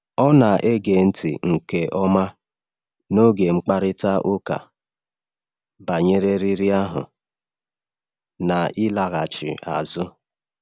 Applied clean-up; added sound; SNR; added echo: none; none; none; none.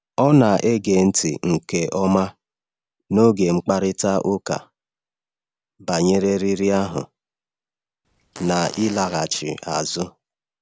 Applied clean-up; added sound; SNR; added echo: none; Fart; 18 dB; none.